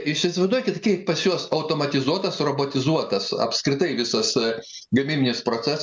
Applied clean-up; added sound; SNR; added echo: none; none; none; none.